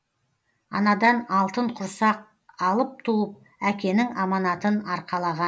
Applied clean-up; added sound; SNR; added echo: none; none; none; none.